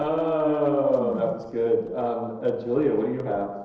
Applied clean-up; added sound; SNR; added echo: neural separator model SepFormer DNS4.